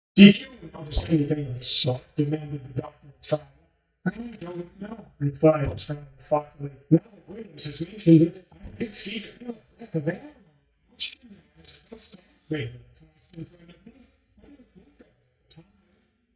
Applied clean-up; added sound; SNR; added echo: neural mask model DeepFilterNet 3.